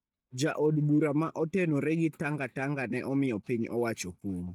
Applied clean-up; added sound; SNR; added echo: neural mask model DeepFilterNet 3.